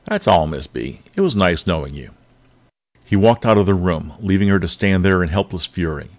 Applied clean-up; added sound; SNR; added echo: none; none; none; none.